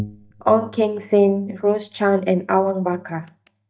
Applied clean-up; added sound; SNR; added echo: neural mask model DeepFilterNet 3.